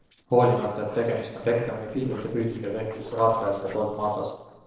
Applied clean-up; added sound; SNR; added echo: neural separator model SepFormer DNS4.